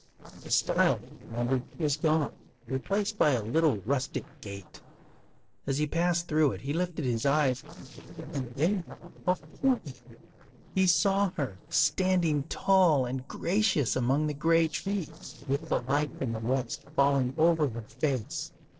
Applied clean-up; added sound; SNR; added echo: neural separator model SepFormer DNS4.